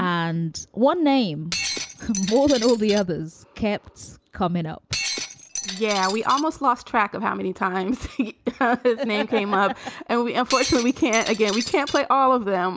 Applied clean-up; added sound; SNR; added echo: none; Shatter; 8 dB; none.